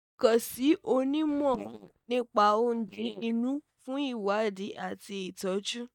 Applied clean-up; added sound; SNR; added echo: neural mask model DeepFilterNet 3.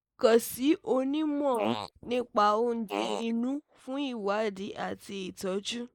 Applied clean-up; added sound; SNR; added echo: neural mask model Resemble Enhance denoiser.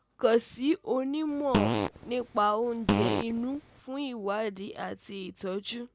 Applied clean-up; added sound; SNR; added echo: none; Fart; 0 dB; none.